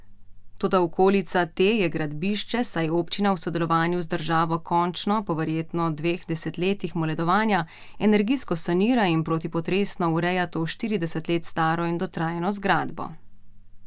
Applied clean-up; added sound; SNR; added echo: none; none; none; none.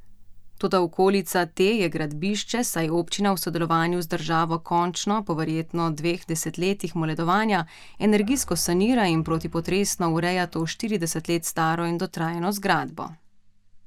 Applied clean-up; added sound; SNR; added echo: neural mask model DeepFilterNet 3.